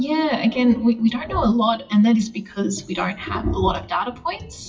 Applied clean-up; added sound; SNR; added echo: classical method WPE with log-MMSE.